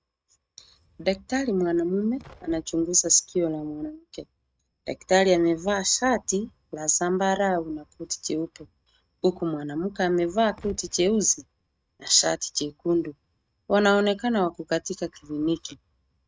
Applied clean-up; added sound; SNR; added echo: neural mask model RNNoise.